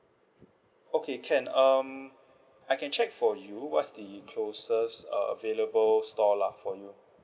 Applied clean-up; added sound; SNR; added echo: none; none; none; none.